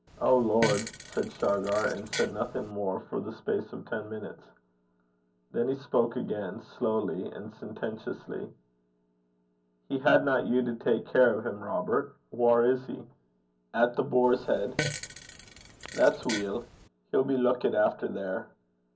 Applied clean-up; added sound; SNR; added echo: none; Fart; 9 dB; reverberation time 0.4 s.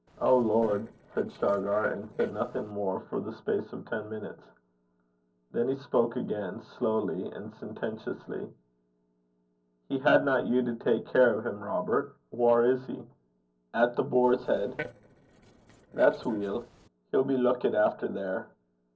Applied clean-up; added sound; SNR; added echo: neural separator model SepFormer DNS4.